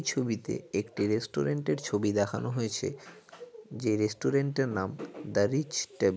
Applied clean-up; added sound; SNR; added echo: none; none; none; none.